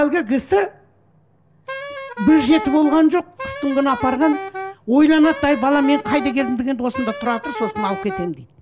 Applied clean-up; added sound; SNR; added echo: none; Wind instrument, woodwind instrument; 10 dB; none.